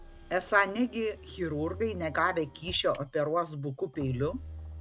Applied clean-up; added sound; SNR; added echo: none; Motor vehicle (road); 15 dB; none.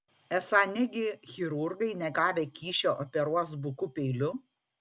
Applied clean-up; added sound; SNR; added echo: none; none; none; none.